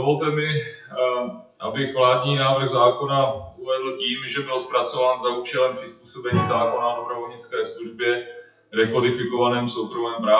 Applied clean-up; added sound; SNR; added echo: classical method WPE with log-MMSE.